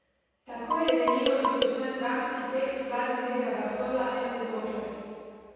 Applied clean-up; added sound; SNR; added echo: none; Marimba, xylophone; -1 dB; reverberation time 2.2 s.